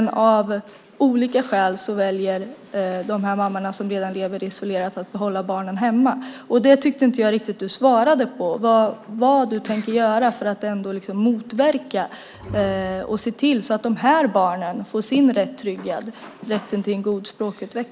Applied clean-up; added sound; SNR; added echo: none; Bowed string instrument; 15 dB; none.